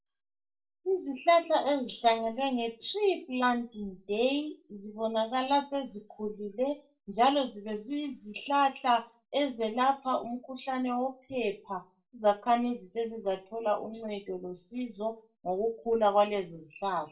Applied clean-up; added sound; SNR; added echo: none; none; none; reverberation time 0.2 s.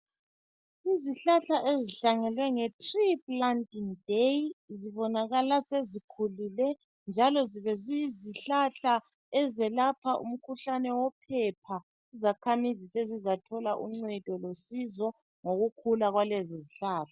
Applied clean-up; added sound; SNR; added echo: none; none; none; none.